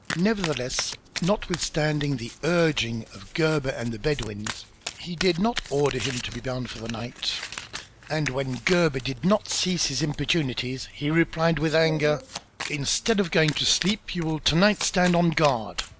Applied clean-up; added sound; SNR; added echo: none; Domestic sounds, home sounds; 14 dB; none.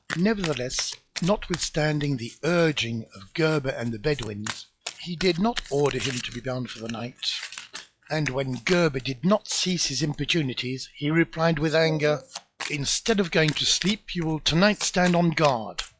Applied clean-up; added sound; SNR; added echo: classical method log-MMSE.